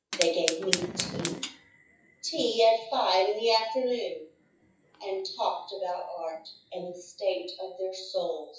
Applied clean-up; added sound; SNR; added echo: classical method WPE with log-MMSE.